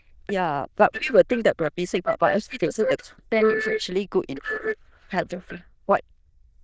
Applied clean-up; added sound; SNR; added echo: neural diffusion model UNIVERSE++.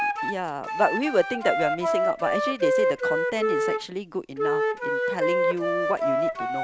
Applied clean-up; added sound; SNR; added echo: none; Wind instrument, woodwind instrument; -3 dB; none.